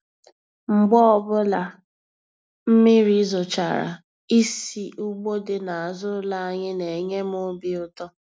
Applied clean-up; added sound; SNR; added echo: none; none; none; none.